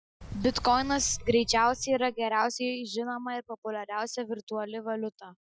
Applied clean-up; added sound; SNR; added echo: classical method Wiener filter.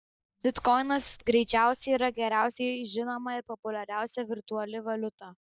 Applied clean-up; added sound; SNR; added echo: neural mask model DeepFilterNet 3.